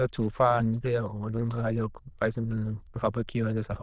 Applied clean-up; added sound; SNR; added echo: neural diffusion model UNIVERSE++.